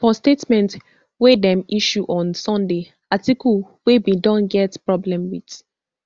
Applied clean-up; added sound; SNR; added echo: none; none; none; none.